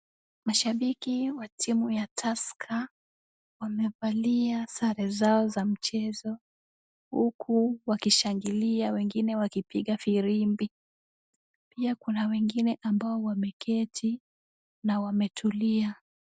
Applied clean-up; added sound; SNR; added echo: none; none; none; none.